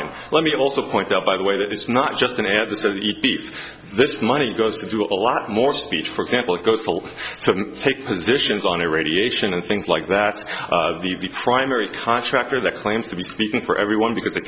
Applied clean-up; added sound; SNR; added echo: none; none; none; none.